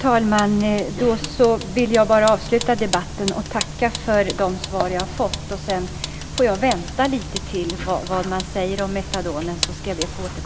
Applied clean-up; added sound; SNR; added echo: none; Vehicle; 11 dB; none.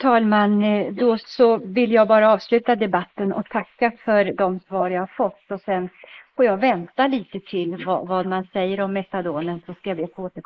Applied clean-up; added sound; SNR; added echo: neural mask model Resemble Enhance denoiser.